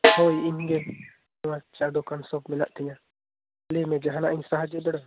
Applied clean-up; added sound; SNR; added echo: none; Snare drum; -2 dB; none.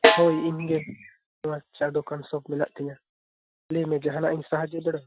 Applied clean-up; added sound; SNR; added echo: classical method Wiener filter.